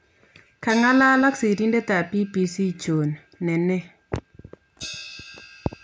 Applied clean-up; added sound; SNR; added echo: none; Crash cymbal; 19 dB; none.